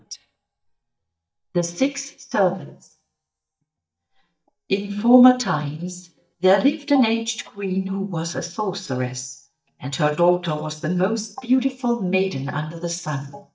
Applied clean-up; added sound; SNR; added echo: neural mask model DeepFilterNet 3.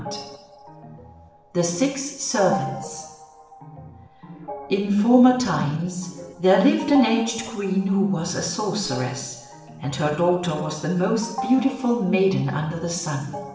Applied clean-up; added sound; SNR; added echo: none; Organ; 15 dB; reverberation time 0.8 s.